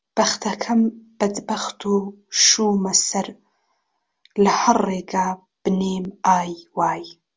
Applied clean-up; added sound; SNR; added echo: none; none; none; none.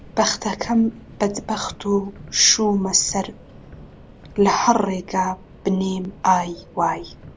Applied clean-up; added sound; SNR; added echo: none; Subway, metro, underground; 20 dB; none.